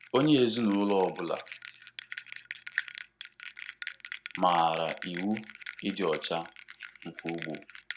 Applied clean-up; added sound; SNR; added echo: none; Bell; 4 dB; none.